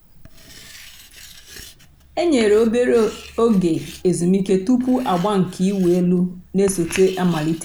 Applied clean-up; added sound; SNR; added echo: none; Writing; 20 dB; none.